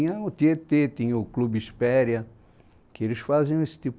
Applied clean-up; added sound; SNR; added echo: none; none; none; none.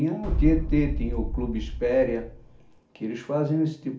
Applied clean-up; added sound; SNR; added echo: none; Boom; 2 dB; reverberation time 0.4 s.